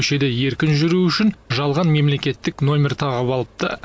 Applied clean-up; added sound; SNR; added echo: none; none; none; none.